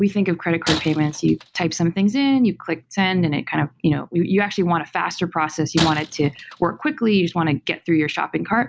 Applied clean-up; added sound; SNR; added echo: none; Shatter; 13 dB; none.